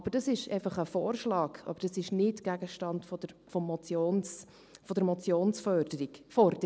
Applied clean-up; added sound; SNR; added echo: none; none; none; none.